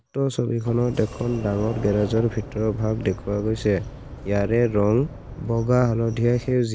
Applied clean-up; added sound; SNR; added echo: none; Sliding door; 14 dB; none.